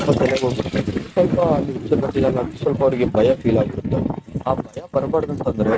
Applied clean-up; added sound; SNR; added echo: neural mask model RNNoise.